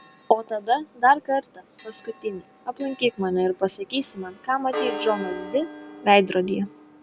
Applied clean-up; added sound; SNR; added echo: none; Church bell; 13 dB; none.